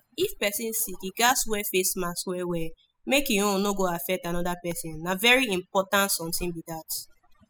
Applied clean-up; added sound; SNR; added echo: classical method spectral subtraction.